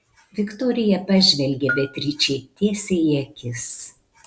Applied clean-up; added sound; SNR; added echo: none; Bell; 12 dB; none.